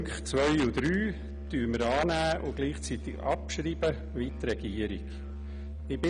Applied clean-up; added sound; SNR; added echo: none; Musical instrument; 7 dB; none.